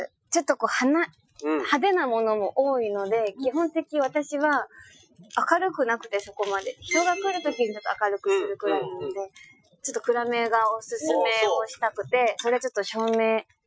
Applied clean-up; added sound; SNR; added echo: classical method Wiener filter.